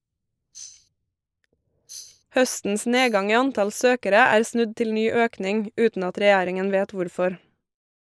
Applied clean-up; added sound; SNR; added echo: neural mask model Resemble Enhance denoiser.